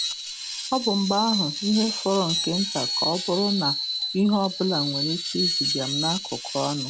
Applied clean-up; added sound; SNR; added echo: none; Screech; 2 dB; none.